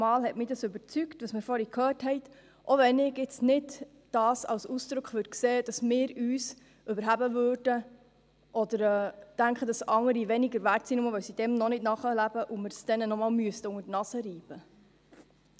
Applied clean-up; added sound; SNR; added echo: none; none; none; none.